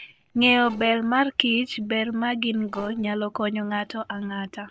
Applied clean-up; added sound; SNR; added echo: neural separator model SepFormer DNS4.